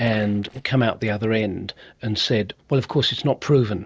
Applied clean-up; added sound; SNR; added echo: neural separator model SepFormer DNS4.